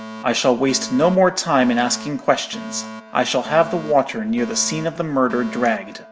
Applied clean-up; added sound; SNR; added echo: none; Alarm; 15 dB; none.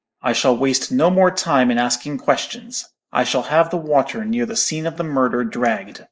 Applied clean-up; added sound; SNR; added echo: neural mask model Resemble Enhance denoiser.